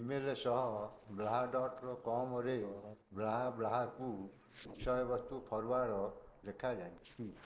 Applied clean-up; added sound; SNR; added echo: neural separator model SepFormer DNS4.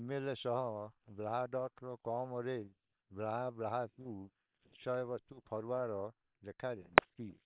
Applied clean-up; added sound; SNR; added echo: neural separator model SepFormer WHAM!.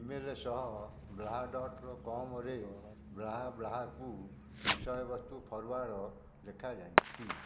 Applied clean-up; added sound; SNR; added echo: none; Fireworks; -1 dB; none.